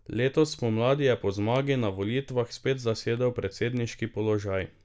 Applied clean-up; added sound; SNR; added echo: none; none; none; none.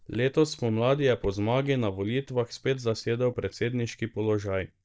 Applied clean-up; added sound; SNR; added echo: neural mask model DeepFilterNet 3.